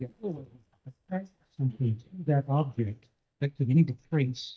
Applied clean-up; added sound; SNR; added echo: neural mask model DeepFilterNet 3.